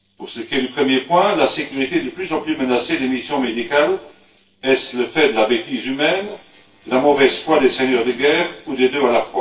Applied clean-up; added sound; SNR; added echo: neural separator model SepFormer DNS4.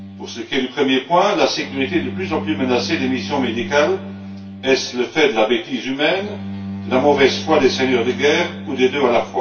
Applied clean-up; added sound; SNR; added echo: none; Bowed string instrument; 12 dB; reverberation time 0.2 s.